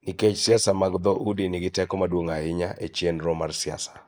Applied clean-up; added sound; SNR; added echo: neural mask model Resemble Enhance denoiser.